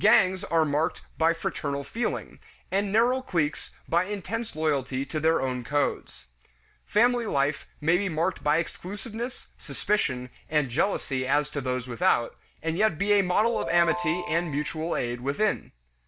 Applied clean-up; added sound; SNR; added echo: none; Ringtone; 8 dB; none.